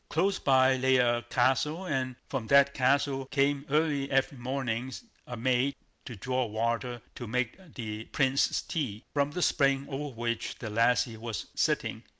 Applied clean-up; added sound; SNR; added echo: none; none; none; none.